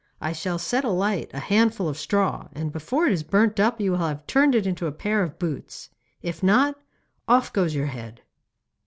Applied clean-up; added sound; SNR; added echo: none; none; none; none.